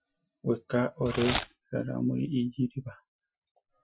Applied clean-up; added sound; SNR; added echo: classical method Wiener filter.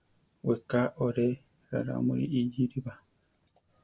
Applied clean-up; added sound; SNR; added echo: none; none; none; none.